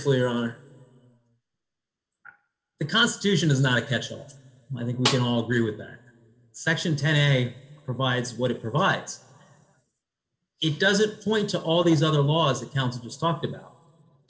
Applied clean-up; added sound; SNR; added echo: none; Snare drum; 6 dB; reverberation time 2.0 s.